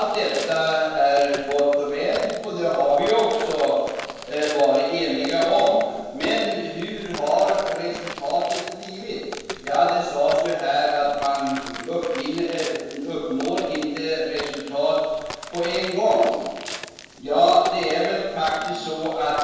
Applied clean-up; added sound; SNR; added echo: none; Walk, footsteps; 14 dB; reverberation time 1.2 s.